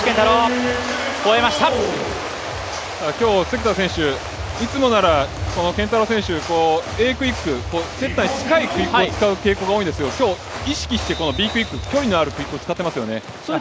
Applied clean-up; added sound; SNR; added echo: none; none; none; none.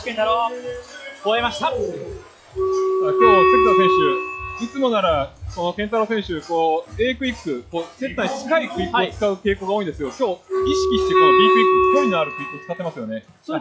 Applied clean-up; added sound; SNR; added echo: classical method log-MMSE.